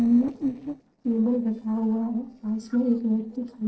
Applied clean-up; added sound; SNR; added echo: neural separator model SepFormer DNS4.